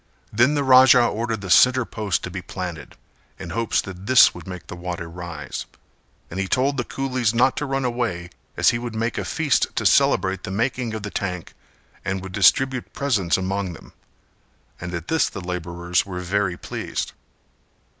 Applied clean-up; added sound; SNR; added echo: none; none; none; none.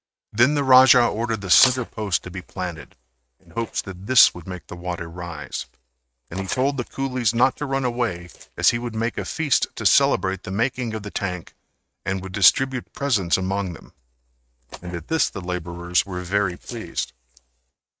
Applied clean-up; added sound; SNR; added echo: neural mask model RNNoise.